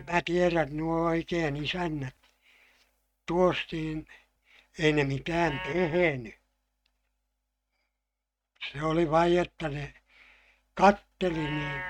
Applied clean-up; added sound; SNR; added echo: neural mask model RNNoise.